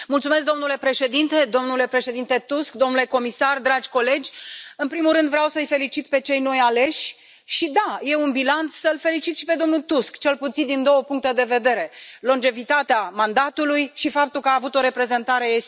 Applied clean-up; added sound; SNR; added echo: none; none; none; none.